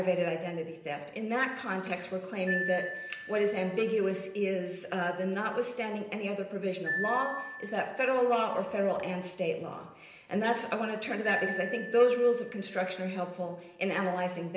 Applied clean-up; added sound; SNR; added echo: none; Marimba, xylophone; 11 dB; reverberation time 0.9 s.